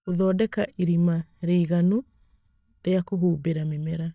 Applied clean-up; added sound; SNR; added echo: neural mask model DeepFilterNet 3.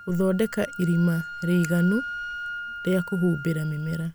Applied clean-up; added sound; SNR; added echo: none; Wind instrument, woodwind instrument; 11 dB; none.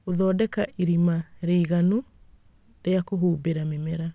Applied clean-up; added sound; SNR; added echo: none; none; none; none.